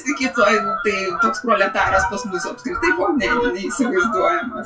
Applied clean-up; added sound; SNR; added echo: classical method WPE with log-MMSE.